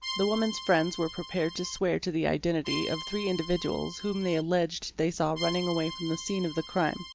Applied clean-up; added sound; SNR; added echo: none; Accordion; 10 dB; none.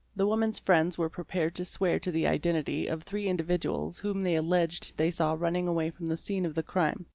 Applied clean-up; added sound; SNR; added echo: none; none; none; none.